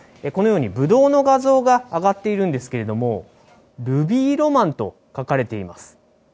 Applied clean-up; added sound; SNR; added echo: none; none; none; none.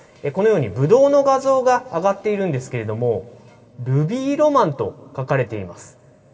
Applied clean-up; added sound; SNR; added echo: none; none; none; reverberation time 2.8 s.